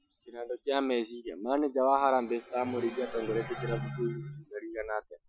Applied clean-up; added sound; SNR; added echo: classical method Wiener filter.